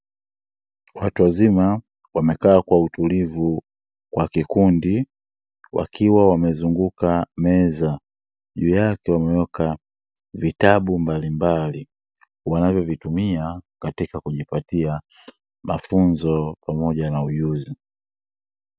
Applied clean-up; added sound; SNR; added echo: none; none; none; none.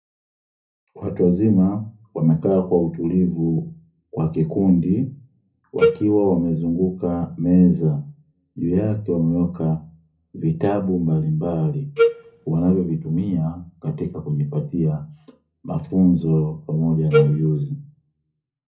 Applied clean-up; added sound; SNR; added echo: none; Wind instrument, woodwind instrument; -1 dB; reverberation time 0.4 s.